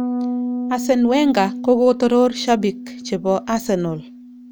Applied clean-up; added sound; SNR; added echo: none; Bass guitar; 8 dB; none.